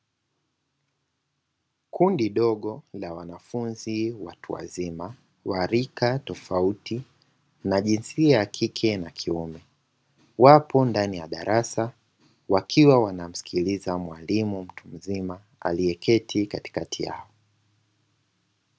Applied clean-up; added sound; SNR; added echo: none; none; none; none.